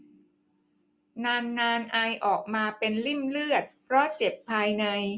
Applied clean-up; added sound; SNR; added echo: none; none; none; none.